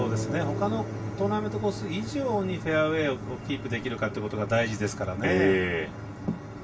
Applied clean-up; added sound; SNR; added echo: none; Harp; 10 dB; reverberation time 0.2 s.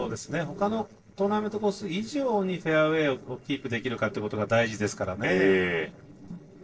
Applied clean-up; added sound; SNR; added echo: neural separator model SepFormer DNS4.